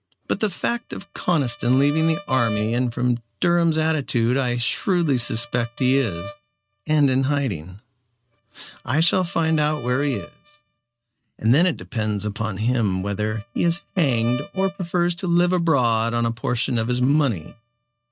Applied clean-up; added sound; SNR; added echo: neural mask model RNNoise.